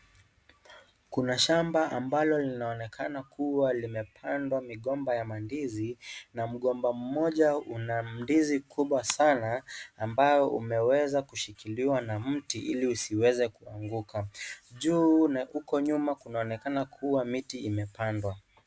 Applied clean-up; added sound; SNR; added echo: none; none; none; none.